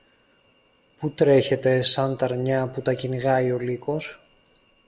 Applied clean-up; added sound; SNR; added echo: none; none; none; none.